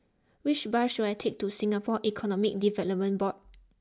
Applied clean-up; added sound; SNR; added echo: none; none; none; none.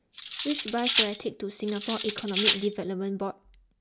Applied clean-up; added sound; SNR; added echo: none; Cutlery, silverware; -1 dB; none.